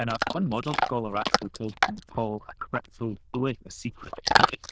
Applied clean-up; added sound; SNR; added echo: neural diffusion model UNIVERSE++.